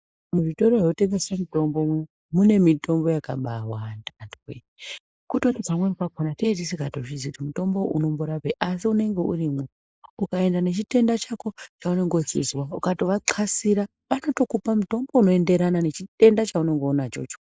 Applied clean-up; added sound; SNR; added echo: neural mask model Resemble Enhance denoiser.